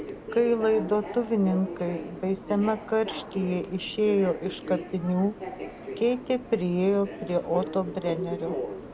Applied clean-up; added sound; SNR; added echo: none; Subway, metro, underground; 10 dB; none.